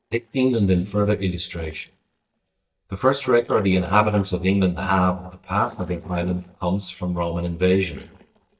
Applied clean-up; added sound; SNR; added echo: neural mask model DeepFilterNet 3.